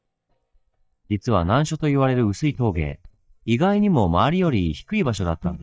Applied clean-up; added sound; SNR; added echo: neural mask model DeepFilterNet 3.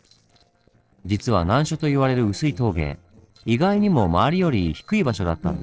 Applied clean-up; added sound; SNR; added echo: neural separator model SepFormer DNS4.